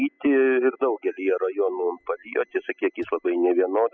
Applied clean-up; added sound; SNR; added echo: classical method spectral subtraction.